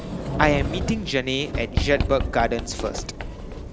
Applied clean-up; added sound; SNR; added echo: none; Sliding door; 3 dB; none.